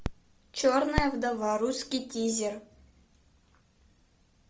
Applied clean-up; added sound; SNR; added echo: none; none; none; none.